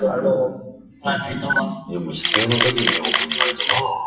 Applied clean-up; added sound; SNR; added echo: classical method WPE with log-MMSE.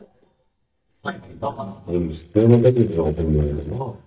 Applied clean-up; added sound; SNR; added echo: neural mask model DeepFilterNet 3.